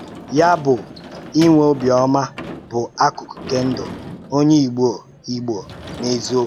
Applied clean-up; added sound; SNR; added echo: none; Sliding door / Slam; 16 dB; none.